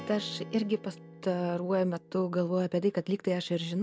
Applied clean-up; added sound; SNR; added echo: none; Strum; 19 dB; none.